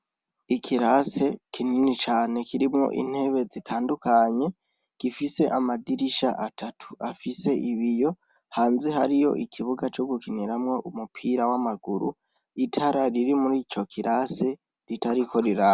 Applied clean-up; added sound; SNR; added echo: none; none; none; none.